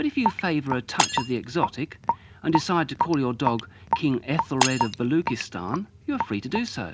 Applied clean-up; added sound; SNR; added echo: none; Shatter + Raindrop / Drip; 3 dB; none.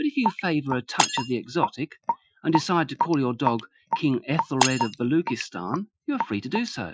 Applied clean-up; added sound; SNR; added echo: classical method Wiener filter.